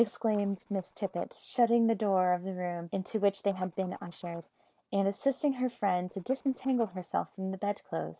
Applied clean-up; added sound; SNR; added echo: neural separator model SepFormer DNS4.